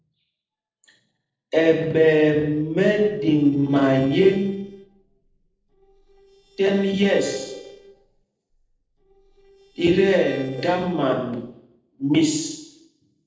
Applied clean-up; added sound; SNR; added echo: neural separator model SepFormer DNS4.